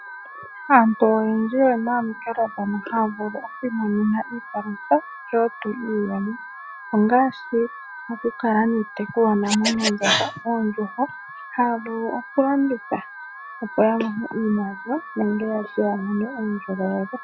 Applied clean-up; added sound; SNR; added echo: classical method log-MMSE.